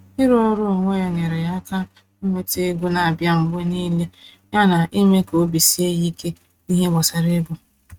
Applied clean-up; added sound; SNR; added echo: neural mask model RNNoise.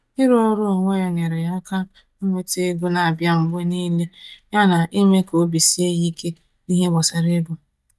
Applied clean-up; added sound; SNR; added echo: neural mask model DeepFilterNet 3.